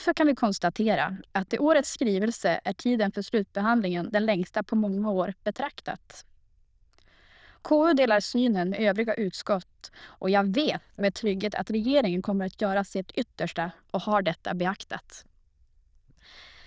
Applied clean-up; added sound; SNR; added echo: neural diffusion model UNIVERSE++.